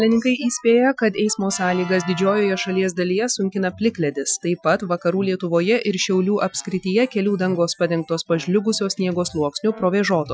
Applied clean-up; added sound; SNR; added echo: classical method Wiener filter.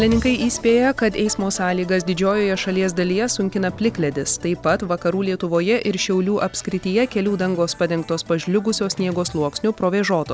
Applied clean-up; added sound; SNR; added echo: none; none; none; none.